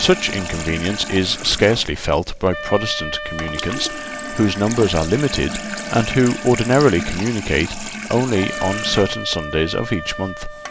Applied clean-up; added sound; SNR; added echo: none; Wind instrument, woodwind instrument + Sink (filling or washing) / Water tap, faucet; 9 dB; none.